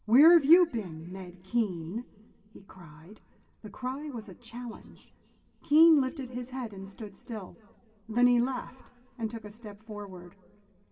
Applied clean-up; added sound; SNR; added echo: none; none; none; reverberation time 2.5 s.